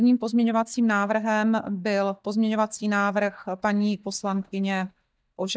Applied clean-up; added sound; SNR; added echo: neural mask model DeepFilterNet 3.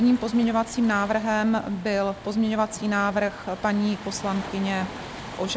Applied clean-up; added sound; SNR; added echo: none; Waves, surf; 14 dB; none.